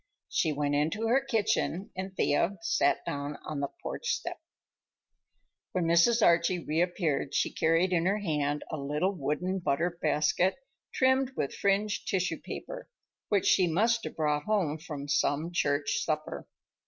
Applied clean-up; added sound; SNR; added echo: none; none; none; none.